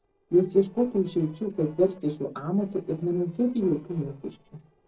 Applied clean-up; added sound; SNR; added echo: neural separator model SepFormer DNS4.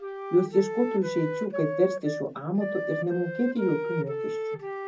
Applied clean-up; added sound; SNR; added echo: none; Wind instrument, woodwind instrument; 5 dB; reverberation time 0.4 s.